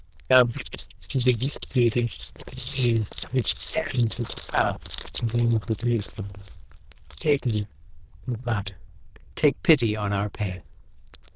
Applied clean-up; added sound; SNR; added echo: neural diffusion model UNIVERSE++.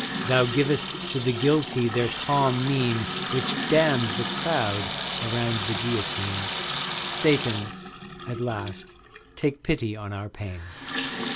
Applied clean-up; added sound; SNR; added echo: none; Sink (filling or washing) / Water tap, faucet; 5 dB; none.